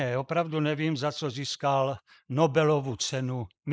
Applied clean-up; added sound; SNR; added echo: neural mask model Resemble Enhance denoiser.